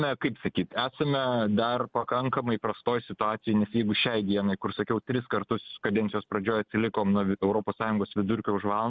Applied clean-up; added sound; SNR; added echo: none; none; none; none.